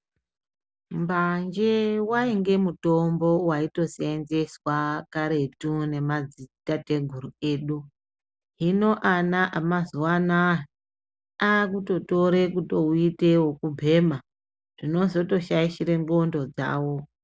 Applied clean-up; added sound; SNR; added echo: none; none; none; none.